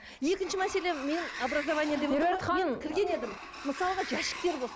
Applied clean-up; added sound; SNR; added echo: none; Sliding door; 11 dB; none.